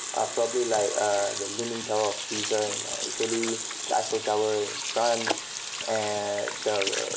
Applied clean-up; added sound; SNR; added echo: none; Sink (filling or washing) / Water tap, faucet; 4 dB; none.